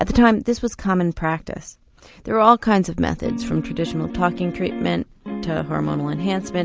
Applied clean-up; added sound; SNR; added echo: none; none; none; none.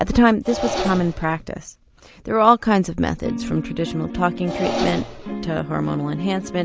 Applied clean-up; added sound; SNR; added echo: none; Engine; 11 dB; none.